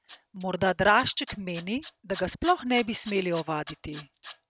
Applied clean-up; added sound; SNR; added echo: none; Tools; 19 dB; none.